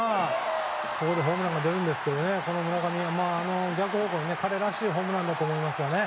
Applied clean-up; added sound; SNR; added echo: none; Chicken, rooster; 13 dB; none.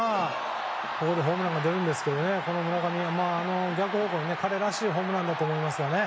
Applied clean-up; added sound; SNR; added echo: none; none; none; none.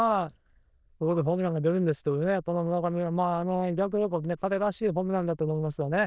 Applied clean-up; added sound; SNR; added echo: neural diffusion model UNIVERSE++.